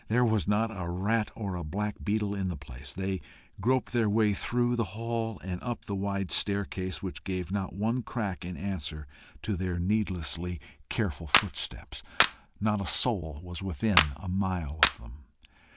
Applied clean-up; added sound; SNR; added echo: none; Clapping; -1 dB; none.